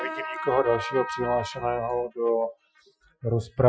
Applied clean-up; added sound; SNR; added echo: classical method Wiener filter.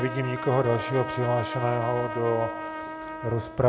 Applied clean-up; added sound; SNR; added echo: none; Trumpet; 8 dB; none.